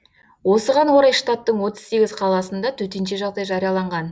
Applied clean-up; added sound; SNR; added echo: none; none; none; none.